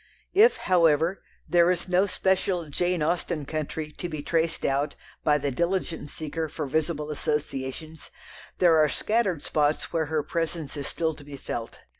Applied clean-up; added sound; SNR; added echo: none; none; none; none.